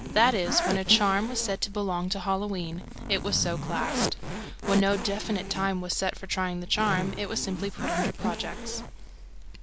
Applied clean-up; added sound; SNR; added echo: none; Zipper (clothing); 5 dB; none.